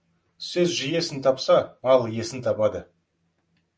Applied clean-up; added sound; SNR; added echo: none; none; none; none.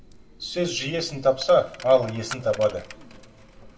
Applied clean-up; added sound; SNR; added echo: none; Coin (dropping); 18 dB; reverberation time 2.4 s.